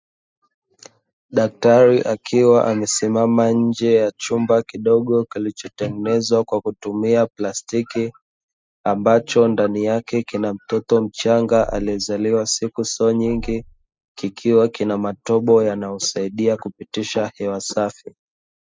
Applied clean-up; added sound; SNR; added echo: classical method spectral subtraction.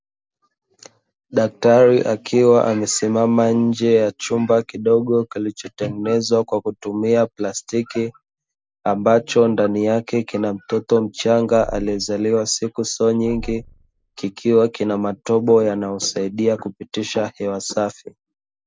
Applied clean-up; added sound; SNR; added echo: none; Purr; 18 dB; none.